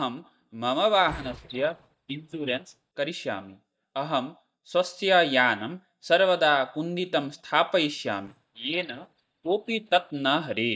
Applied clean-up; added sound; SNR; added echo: neural mask model DeepFilterNet 3.